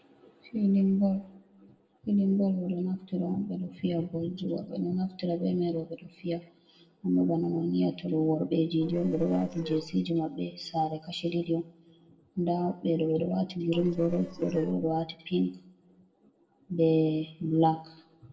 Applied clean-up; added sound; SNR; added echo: neural separator model SepFormer DNS4.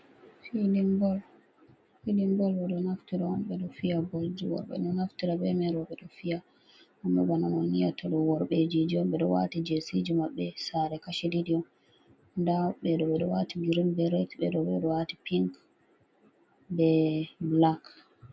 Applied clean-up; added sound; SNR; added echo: none; none; none; none.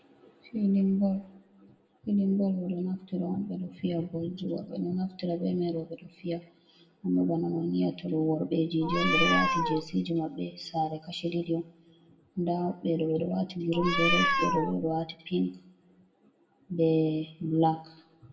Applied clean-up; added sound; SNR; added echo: none; Meow; -2 dB; reverberation time 0.6 s.